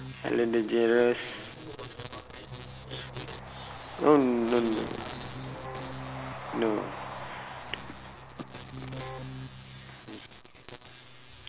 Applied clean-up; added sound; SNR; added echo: none; Train + Keyboard (musical); 12 dB; none.